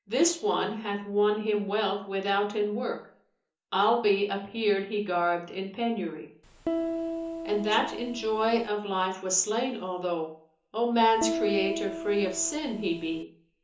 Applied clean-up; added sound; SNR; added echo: none; Piano; 6 dB; reverberation time 0.8 s.